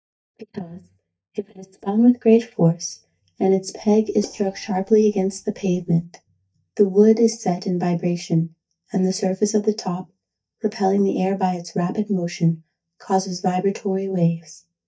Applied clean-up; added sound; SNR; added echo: neural mask model DeepFilterNet 3.